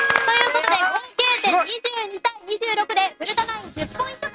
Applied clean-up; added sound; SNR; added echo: neural mask model RNNoise.